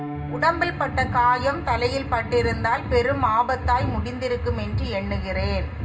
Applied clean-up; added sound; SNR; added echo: none; Piano; 15 dB; reverberation time 0.2 s.